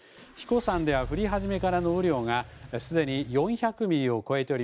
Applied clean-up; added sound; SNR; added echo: none; Engine / Car; 15 dB; none.